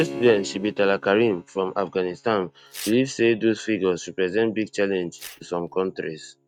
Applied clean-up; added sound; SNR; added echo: neural mask model RNNoise.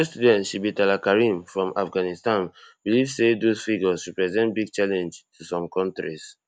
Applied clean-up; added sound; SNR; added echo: none; none; none; none.